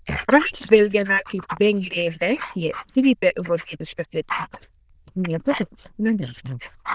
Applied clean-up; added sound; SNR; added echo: neural diffusion model UNIVERSE++.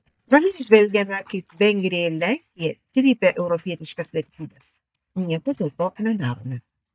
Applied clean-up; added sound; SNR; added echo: neural mask model DeepFilterNet 3.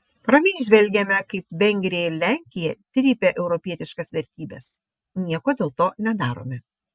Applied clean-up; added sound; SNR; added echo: none; none; none; none.